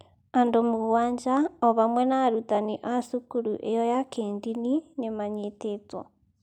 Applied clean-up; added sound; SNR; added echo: none; none; none; none.